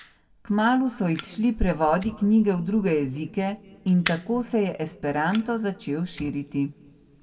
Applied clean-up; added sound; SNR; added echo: none; Fire; 14 dB; reverberation time 1.5 s.